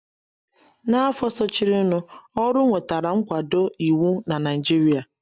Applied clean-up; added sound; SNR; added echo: none; none; none; none.